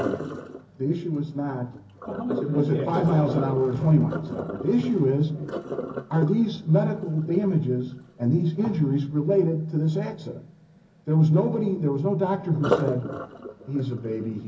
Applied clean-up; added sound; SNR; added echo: none; Sink (filling or washing); 11 dB; reverberation time 0.4 s.